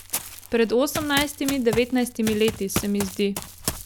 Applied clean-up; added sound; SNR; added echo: none; Run; 9 dB; none.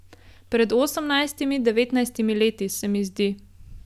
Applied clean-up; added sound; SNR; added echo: none; none; none; none.